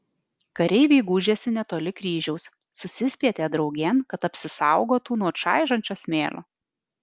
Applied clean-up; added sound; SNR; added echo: none; none; none; none.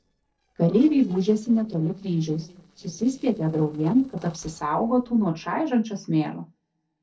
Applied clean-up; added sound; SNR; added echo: neural separator model SepFormer DNS4.